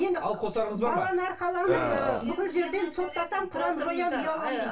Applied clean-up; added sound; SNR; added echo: none; Burping, eructation; 2 dB; reverberation time 0.2 s.